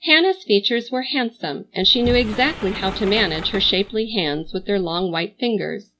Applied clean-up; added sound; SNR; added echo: none; Sliding door; 12 dB; none.